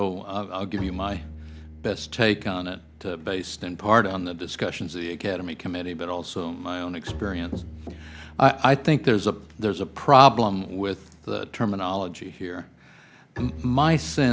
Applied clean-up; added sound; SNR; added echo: none; Bowed string instrument; 18 dB; none.